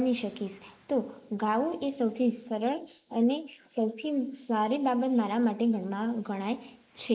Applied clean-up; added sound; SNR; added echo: neural mask model Resemble Enhance denoiser.